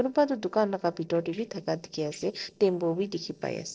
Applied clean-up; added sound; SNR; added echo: neural separator model SepFormer DNS4.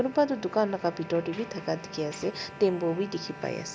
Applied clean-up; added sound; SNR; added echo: none; Bowed string instrument; 18 dB; none.